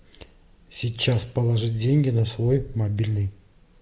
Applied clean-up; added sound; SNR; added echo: none; none; none; none.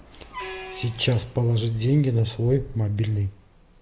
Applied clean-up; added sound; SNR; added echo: none; Truck; 19 dB; none.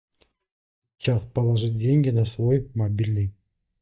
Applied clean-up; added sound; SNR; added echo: neural mask model DeepFilterNet 3.